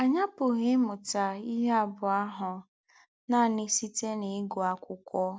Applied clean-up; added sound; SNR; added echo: none; none; none; none.